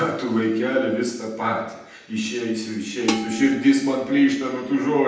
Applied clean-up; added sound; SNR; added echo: none; Dishes, pots, and pans; 12 dB; reverberation time 0.8 s.